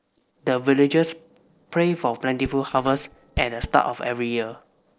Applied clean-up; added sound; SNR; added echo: neural separator model SepFormer DNS4.